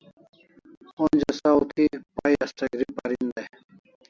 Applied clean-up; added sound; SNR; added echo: none; none; none; none.